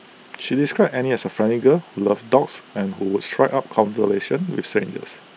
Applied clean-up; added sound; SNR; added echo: none; none; none; none.